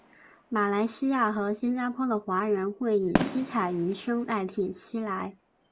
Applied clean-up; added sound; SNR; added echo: none; Fireworks; 9 dB; none.